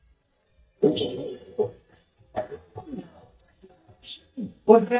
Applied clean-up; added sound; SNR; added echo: neural mask model DeepFilterNet 3.